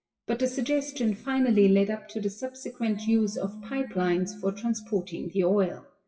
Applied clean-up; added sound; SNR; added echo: classical method WPE with log-MMSE.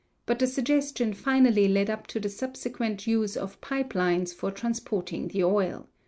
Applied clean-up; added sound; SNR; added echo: none; none; none; none.